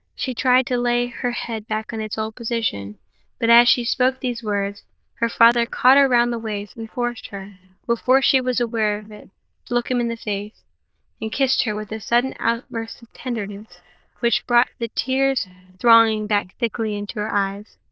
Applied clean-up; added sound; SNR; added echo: neural diffusion model UNIVERSE++.